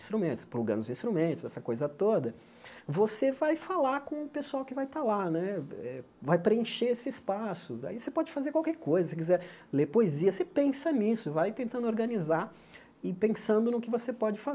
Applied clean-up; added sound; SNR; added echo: none; none; none; none.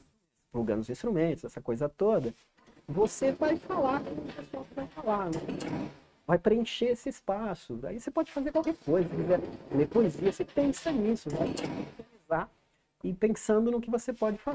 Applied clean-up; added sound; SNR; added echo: neural mask model RNNoise.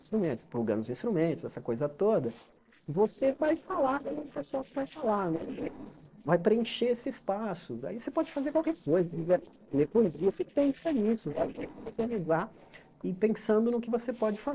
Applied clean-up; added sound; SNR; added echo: neural separator model SepFormer DNS4.